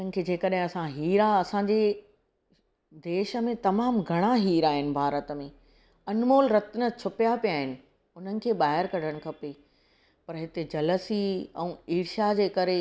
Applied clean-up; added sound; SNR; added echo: none; none; none; none.